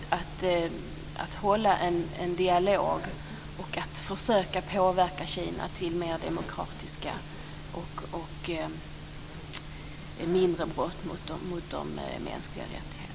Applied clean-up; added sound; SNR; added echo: none; Zipper (clothing); 19 dB; none.